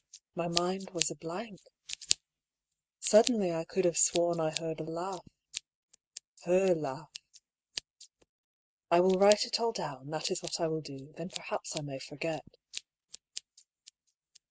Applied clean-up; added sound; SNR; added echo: neural mask model RNNoise.